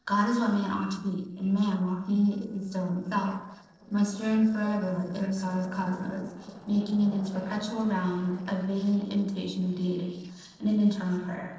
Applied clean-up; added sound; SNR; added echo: neural separator model SepFormer DNS4.